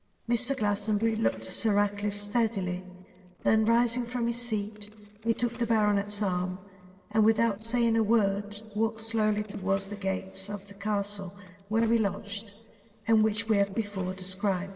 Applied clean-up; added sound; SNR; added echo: neural separator model SepFormer DNS4.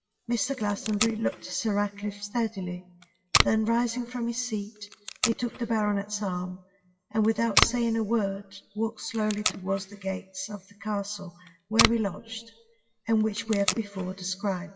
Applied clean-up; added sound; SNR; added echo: classical method WPE with log-MMSE.